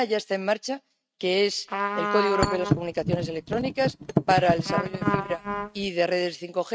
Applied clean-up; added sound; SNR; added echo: neural mask model RNNoise.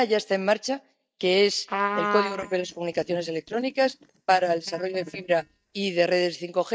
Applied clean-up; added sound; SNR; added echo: neural mask model DeepFilterNet 3.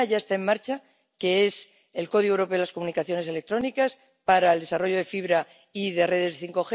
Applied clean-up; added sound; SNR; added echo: none; none; none; none.